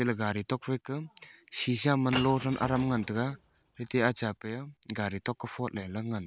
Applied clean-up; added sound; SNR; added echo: none; Shatter / Crushing; 12 dB; none.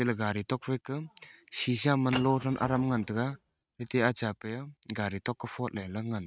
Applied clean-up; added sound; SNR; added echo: neural mask model RNNoise.